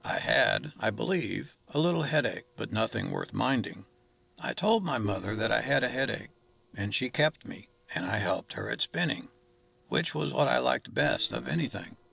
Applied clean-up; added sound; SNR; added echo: neural separator model SepFormer DNS4.